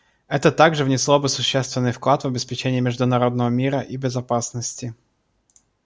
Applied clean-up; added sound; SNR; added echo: none; none; none; none.